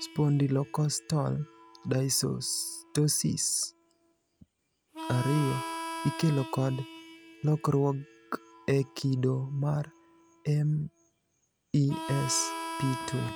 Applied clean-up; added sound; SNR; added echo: none; Harmonica; 12 dB; none.